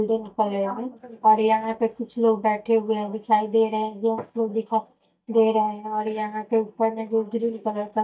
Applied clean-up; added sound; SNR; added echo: neural mask model DeepFilterNet 3.